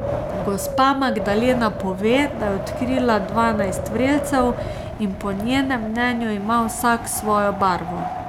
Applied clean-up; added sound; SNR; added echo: none; Wind; 7 dB; none.